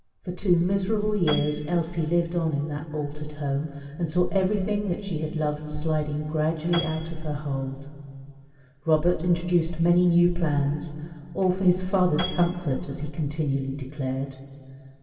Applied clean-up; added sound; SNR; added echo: none; Piano; 19 dB; reverberation time 2.4 s.